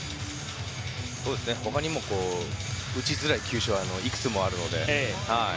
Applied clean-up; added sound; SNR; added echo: none; none; none; none.